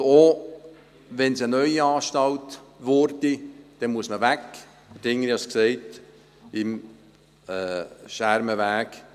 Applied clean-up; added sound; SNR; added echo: none; none; none; none.